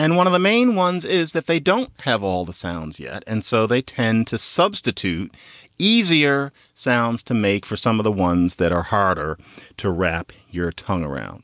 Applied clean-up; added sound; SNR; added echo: none; none; none; none.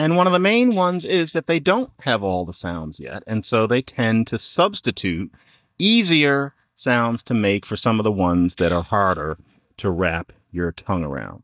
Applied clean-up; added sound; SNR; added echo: neural mask model DeepFilterNet 3.